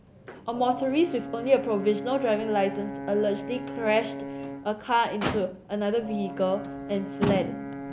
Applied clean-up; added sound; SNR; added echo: none; Motor vehicle (road) + Brass instrument; 8 dB; none.